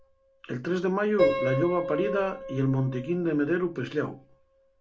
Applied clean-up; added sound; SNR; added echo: none; Piano; 5 dB; none.